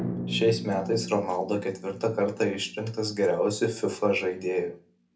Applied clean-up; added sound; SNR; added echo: none; Drum; 11 dB; reverberation time 0.3 s.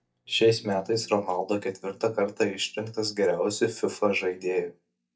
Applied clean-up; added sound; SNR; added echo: neural mask model DeepFilterNet 3.